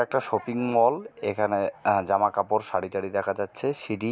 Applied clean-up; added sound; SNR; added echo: none; none; none; none.